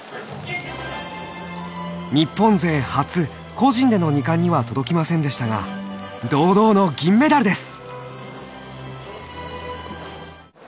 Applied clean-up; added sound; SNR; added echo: none; none; none; none.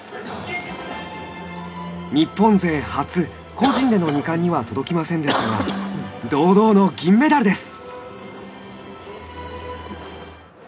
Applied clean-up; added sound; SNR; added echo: none; Cough; 12 dB; reverberation time 0.3 s.